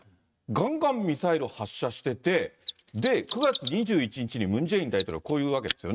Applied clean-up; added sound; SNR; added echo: neural mask model RNNoise.